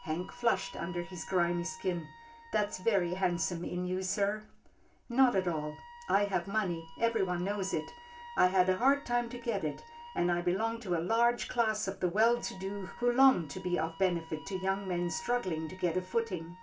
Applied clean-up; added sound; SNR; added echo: none; Wind instrument, woodwind instrument; 20 dB; reverberation time 0.2 s.